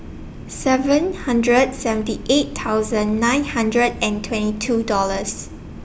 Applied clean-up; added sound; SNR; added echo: none; none; none; none.